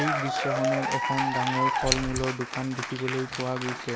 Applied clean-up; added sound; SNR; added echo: none; Scissors + Applause / Cheering; -2 dB; none.